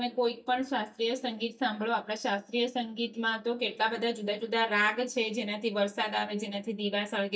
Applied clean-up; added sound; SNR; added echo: neural mask model DeepFilterNet 3.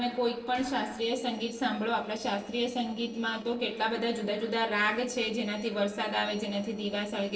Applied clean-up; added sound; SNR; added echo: neural separator model SepFormer DNS4.